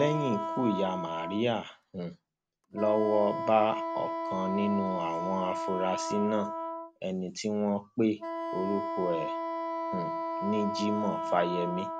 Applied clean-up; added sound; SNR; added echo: none; Wind instrument, woodwind instrument; 4 dB; none.